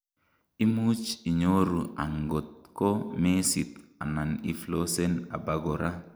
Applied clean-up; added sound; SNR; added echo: none; none; none; none.